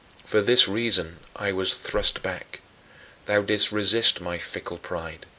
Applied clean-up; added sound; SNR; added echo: none; none; none; none.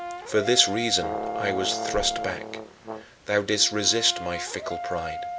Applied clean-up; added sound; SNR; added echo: none; Brass instrument + Brass instrument; 6 dB; none.